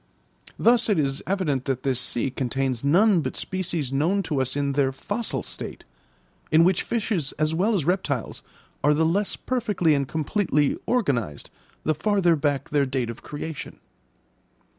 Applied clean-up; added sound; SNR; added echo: none; none; none; none.